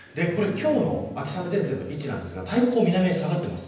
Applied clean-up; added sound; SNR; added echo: none; Acoustic guitar / Strum; 14 dB; reverberation time 0.9 s.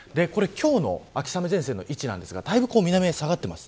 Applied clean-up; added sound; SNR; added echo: none; none; none; none.